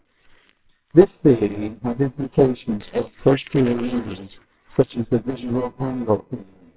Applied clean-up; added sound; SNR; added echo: neural separator model SepFormer WHAMR!.